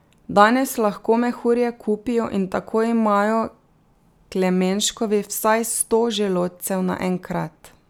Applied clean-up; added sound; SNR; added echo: none; none; none; none.